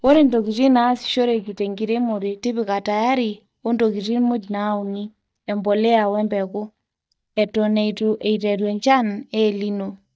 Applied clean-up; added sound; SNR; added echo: neural mask model DeepFilterNet 3.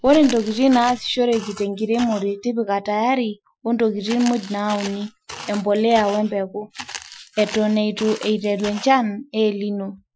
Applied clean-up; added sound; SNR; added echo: classical method Wiener filter.